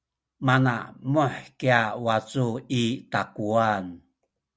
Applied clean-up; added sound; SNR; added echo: none; none; none; none.